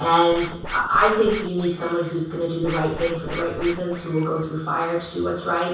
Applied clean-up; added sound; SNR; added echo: none; Scratching (performance technique); 12 dB; reverberation time 0.7 s.